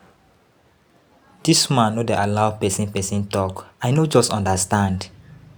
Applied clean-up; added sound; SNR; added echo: none; none; none; none.